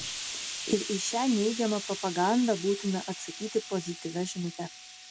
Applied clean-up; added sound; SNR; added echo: none; Explosion; 9 dB; none.